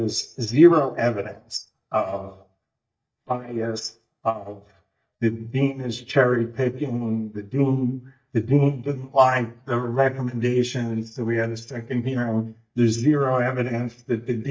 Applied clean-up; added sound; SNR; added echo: neural mask model DeepFilterNet 3.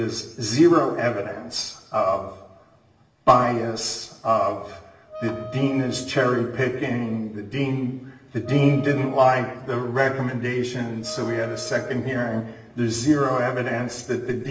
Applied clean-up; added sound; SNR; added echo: none; Wind instrument, woodwind instrument; 14 dB; reverberation time 0.9 s.